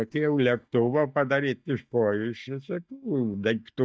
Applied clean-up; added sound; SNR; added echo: neural mask model DeepFilterNet 3.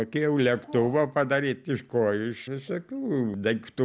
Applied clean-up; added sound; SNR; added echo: none; none; none; none.